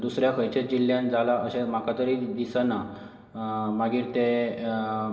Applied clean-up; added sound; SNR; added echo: none; none; none; reverberation time 0.7 s.